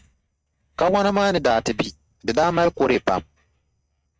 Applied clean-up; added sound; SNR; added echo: neural mask model RNNoise.